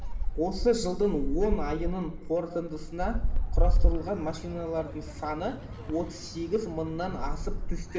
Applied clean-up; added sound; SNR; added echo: none; Gull, seagull; -3 dB; reverberation time 0.9 s.